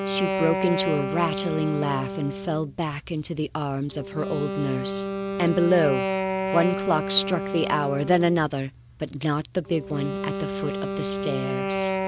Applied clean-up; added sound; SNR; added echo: none; Wind instrument, woodwind instrument; 3 dB; none.